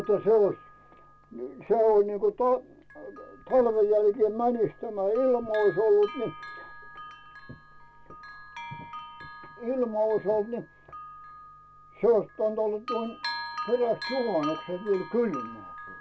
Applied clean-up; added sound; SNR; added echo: none; Bell; 15 dB; none.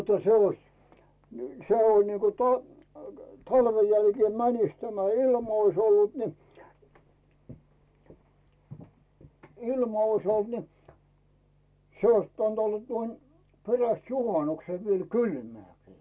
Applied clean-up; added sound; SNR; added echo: none; none; none; none.